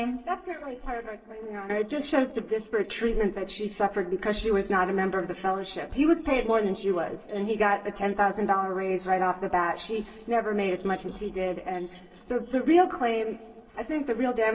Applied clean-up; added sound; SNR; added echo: neural separator model SepFormer DNS4.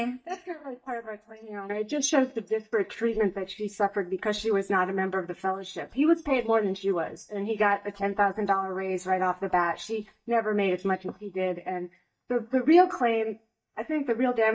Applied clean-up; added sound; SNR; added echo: neural mask model DeepFilterNet 3.